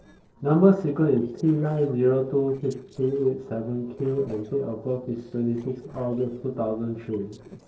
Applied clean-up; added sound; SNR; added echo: neural separator model SepFormer DNS4.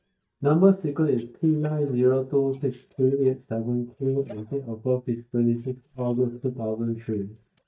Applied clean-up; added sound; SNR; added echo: neural mask model DeepFilterNet 3.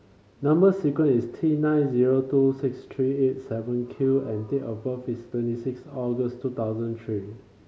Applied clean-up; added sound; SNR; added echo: none; none; none; none.